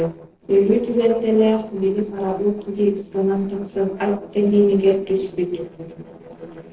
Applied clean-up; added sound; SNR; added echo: neural separator model SepFormer DNS4.